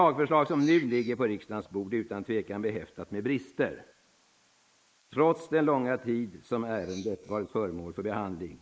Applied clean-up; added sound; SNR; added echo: neural mask model Resemble Enhance denoiser.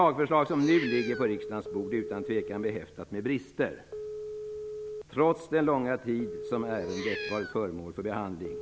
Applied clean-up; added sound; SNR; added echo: none; Telephone + Meow; 10 dB; none.